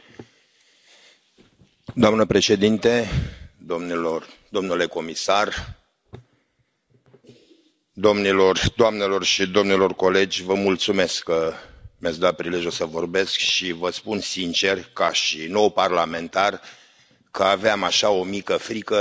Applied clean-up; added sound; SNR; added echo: none; none; none; none.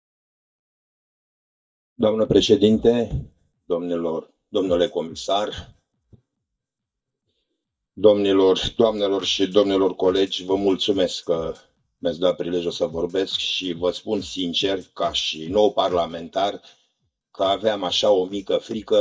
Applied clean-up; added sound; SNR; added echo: neural mask model DeepFilterNet 3.